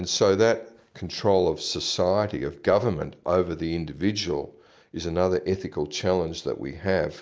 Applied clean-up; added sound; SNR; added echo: none; none; none; none.